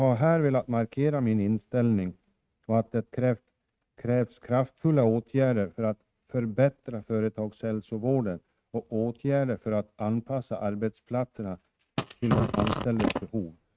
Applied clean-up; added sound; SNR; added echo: neural mask model RNNoise.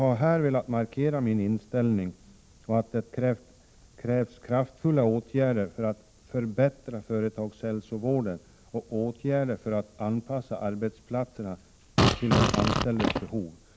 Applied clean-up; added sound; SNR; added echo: none; Fart; -4 dB; none.